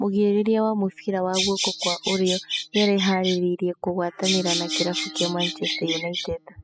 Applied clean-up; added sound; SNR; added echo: classical method spectral subtraction.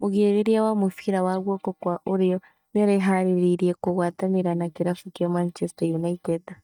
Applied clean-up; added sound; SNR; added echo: neural mask model DeepFilterNet 3.